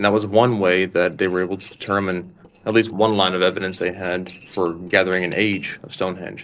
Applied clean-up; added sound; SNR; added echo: neural separator model SepFormer DNS4.